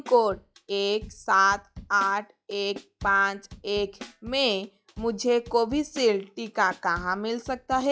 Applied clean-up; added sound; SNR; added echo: classical method log-MMSE.